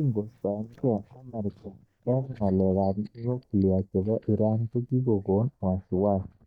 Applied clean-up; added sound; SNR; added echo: neural mask model DeepFilterNet 3.